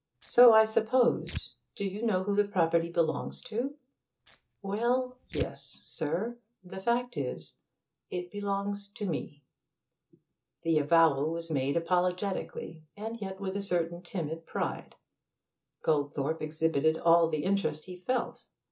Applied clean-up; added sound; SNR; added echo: none; Tearing; 15 dB; reverberation time 0.2 s.